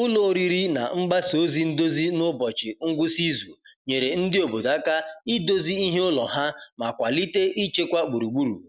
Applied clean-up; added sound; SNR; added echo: none; none; none; none.